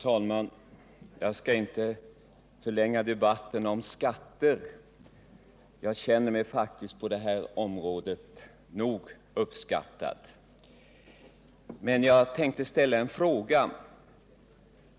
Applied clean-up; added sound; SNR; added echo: none; none; none; none.